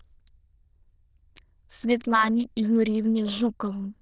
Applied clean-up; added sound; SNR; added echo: neural diffusion model UNIVERSE++.